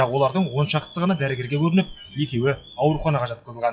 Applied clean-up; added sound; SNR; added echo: classical method WPE with log-MMSE.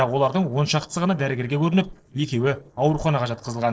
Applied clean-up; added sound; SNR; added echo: neural separator model SepFormer DNS4.